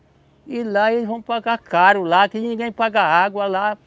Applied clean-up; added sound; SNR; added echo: none; none; none; none.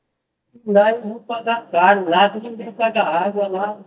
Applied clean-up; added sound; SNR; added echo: neural mask model DeepFilterNet 3.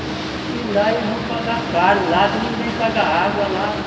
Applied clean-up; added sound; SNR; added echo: none; Boat, Water vehicle; 5 dB; reverberation time 2.5 s.